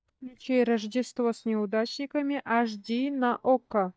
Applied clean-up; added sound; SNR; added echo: neural mask model DeepFilterNet 3.